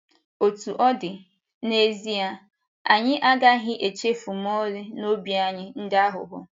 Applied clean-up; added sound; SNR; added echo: none; none; none; none.